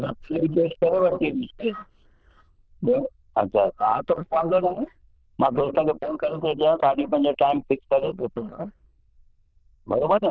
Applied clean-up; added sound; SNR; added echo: neural diffusion model UNIVERSE++.